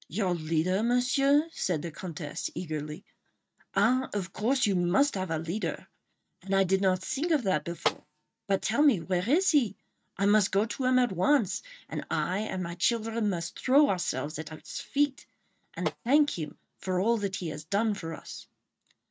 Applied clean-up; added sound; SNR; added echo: neural mask model RNNoise.